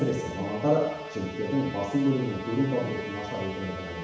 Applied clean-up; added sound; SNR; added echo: none; Musical instrument; 11 dB; reverberation time 1.0 s.